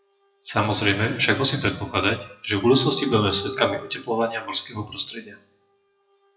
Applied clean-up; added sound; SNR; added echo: classical method WPE with log-MMSE.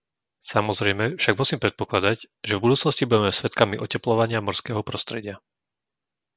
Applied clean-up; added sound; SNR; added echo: none; none; none; none.